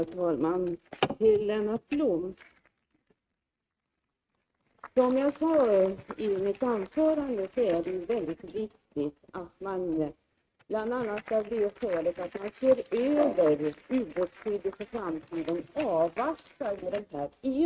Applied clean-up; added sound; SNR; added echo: neural mask model RNNoise.